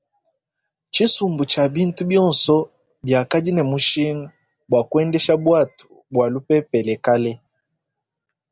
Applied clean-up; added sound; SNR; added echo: none; none; none; none.